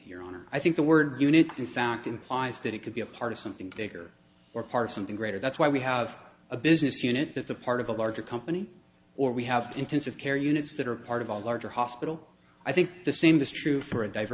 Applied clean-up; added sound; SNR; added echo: none; none; none; none.